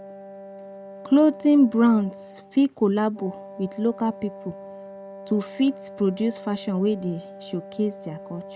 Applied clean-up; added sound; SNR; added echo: none; Wind instrument, woodwind instrument; 16 dB; none.